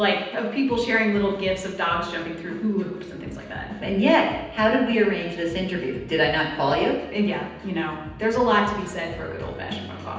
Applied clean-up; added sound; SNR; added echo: none; none; none; reverberation time 0.9 s.